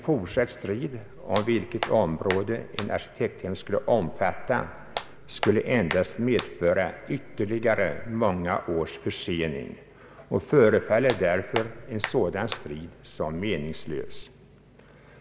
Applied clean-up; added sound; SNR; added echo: none; Hands; 10 dB; none.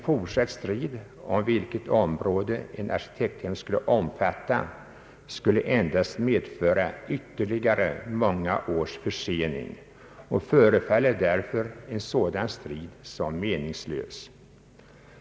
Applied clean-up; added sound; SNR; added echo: none; none; none; none.